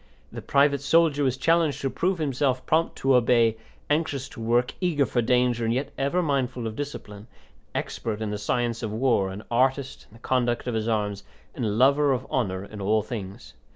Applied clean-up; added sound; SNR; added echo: none; none; none; none.